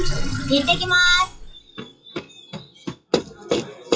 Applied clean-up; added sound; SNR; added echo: classical method WPE with log-MMSE.